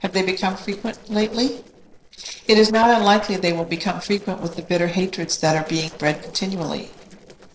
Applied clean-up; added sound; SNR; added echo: neural separator model SepFormer DNS4.